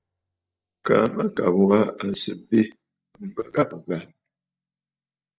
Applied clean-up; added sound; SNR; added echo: neural mask model DeepFilterNet 3.